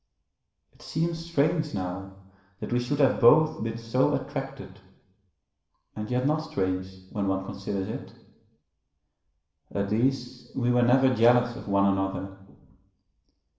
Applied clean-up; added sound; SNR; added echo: none; none; none; reverberation time 0.8 s.